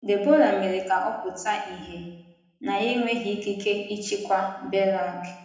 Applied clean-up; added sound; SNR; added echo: none; none; none; reverberation time 0.8 s.